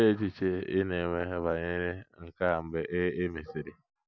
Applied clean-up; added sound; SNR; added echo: none; none; none; none.